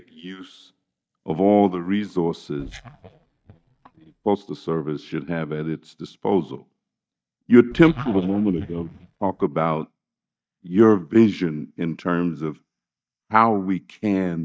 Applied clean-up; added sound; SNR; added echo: neural mask model DeepFilterNet 3.